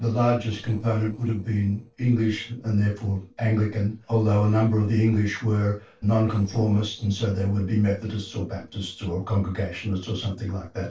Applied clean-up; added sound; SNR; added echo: neural separator model SepFormer DNS4.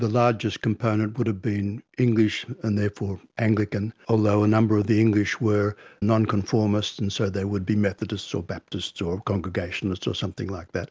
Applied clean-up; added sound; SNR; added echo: none; none; none; none.